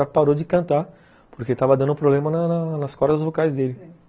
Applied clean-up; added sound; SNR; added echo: none; none; none; none.